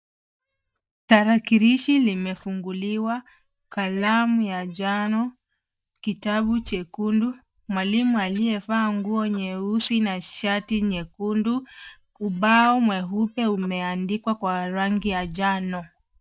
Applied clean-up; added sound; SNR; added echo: neural mask model DeepFilterNet 3.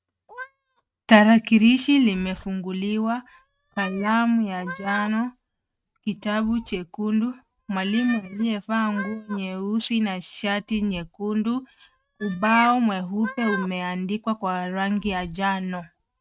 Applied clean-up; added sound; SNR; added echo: neural mask model RNNoise.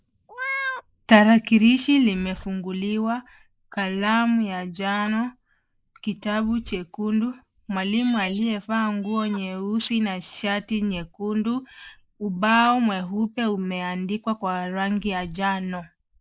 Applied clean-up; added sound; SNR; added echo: neural mask model Resemble Enhance denoiser.